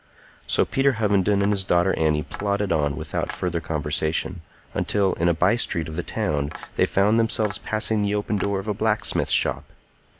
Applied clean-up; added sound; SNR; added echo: none; Tap; 20 dB; none.